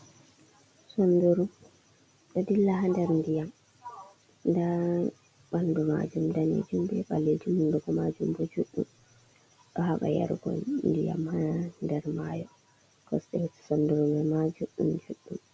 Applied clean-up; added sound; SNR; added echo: none; none; none; none.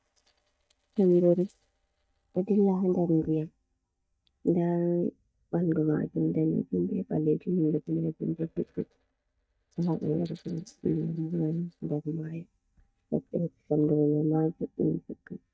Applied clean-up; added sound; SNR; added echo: neural mask model DeepFilterNet 3.